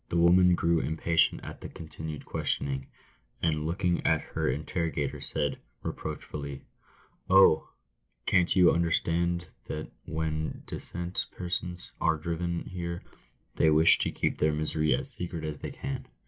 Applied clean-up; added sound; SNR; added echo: none; none; none; none.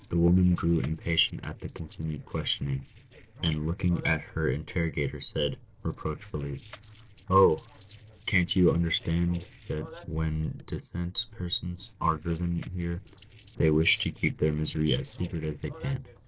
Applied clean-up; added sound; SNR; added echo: neural separator model SepFormer DNS4.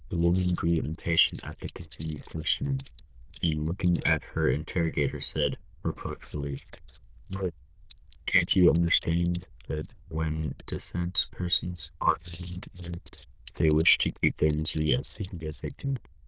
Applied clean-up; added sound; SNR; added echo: neural diffusion model UNIVERSE++.